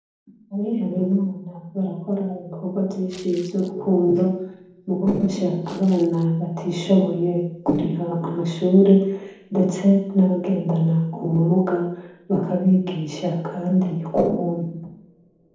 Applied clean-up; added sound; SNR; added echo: neural separator model SepFormer DNS4.